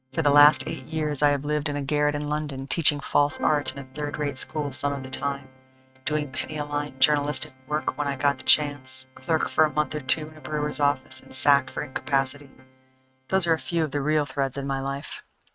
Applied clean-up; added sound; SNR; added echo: neural mask model RNNoise.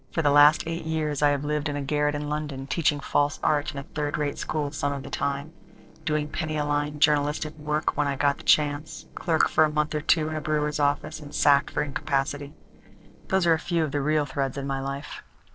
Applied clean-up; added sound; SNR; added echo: neural separator model SepFormer DNS4.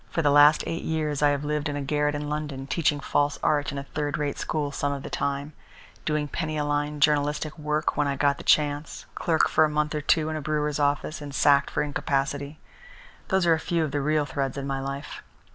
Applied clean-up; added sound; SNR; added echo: none; none; none; none.